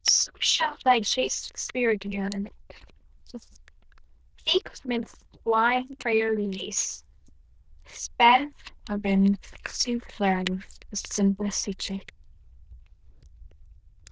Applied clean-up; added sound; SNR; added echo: neural diffusion model UNIVERSE++.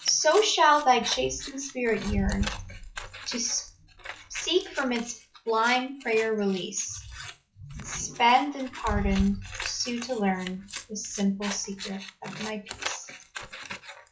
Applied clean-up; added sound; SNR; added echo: classical method log-MMSE.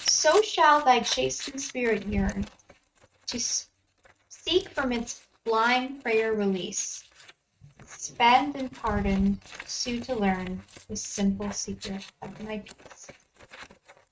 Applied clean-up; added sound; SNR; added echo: neural mask model RNNoise.